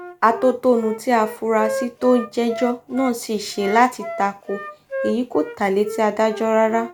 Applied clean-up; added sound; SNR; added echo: none; Wind instrument, woodwind instrument; 12 dB; none.